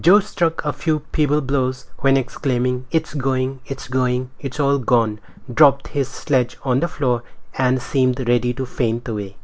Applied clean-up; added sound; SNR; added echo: none; none; none; none.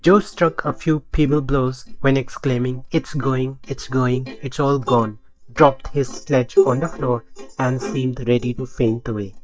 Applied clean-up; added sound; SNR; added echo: neural mask model DeepFilterNet 3.